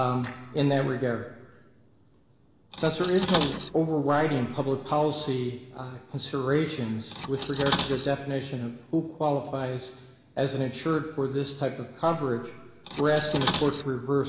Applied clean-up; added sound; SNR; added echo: none; Cutlery, silverware; 9 dB; reverberation time 1.1 s.